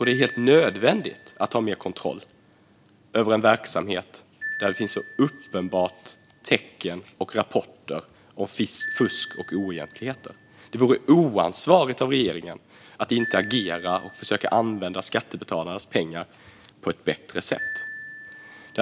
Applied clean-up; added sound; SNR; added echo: none; Marimba, xylophone; 15 dB; none.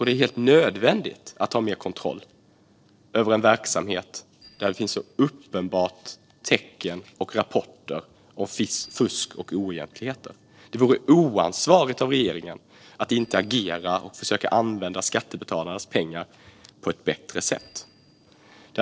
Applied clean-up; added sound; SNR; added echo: neural separator model SepFormer DNS4.